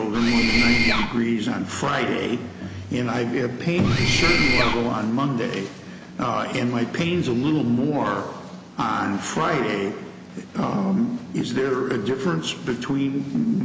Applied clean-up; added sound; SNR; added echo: none; Mechanisms; -2 dB; none.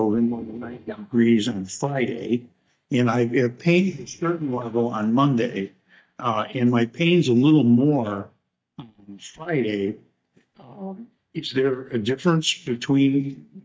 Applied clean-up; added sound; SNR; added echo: neural mask model DeepFilterNet 3.